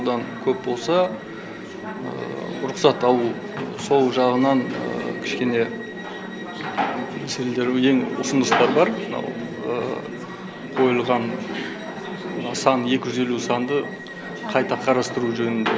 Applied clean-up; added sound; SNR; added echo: none; Bowed string instrument; 20 dB; none.